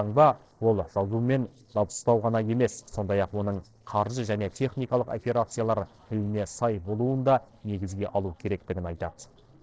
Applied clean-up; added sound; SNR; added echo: neural separator model SepFormer DNS4.